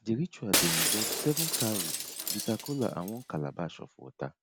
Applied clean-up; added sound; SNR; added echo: none; Shatter; -2 dB; none.